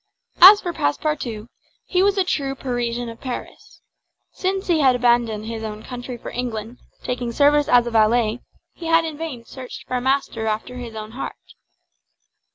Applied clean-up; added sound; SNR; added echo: none; none; none; none.